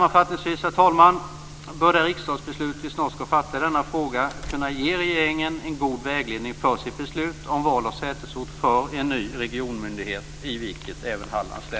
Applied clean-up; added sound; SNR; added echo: none; Door; 16 dB; none.